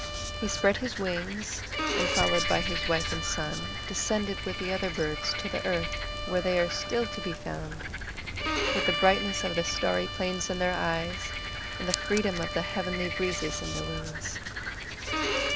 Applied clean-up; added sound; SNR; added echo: none; Bowed string instrument + Frog; 1 dB; none.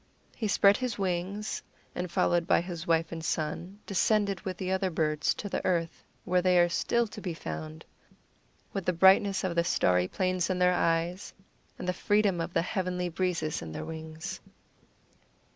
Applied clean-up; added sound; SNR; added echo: none; none; none; none.